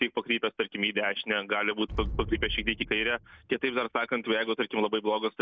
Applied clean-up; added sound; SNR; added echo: none; Explosion; 13 dB; none.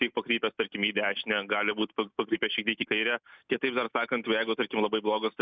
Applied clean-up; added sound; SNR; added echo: none; none; none; none.